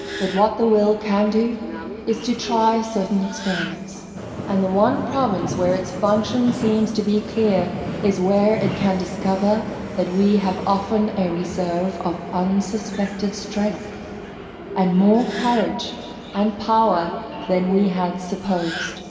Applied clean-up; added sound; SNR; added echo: none; Subway, metro, underground; 10 dB; reverberation time 2.3 s.